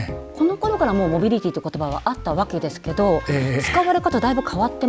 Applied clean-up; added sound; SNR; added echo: none; Wind instrument, woodwind instrument + Wind instrument, woodwind instrument; 19 dB; none.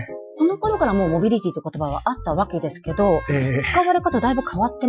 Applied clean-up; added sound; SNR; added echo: classical method Wiener filter.